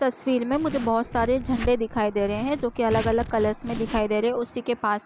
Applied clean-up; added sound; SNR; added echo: none; Zipper (clothing); 10 dB; none.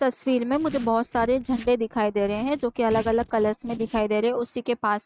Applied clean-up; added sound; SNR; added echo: neural mask model RNNoise.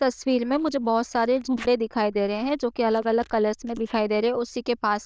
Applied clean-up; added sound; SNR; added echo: neural diffusion model UNIVERSE++.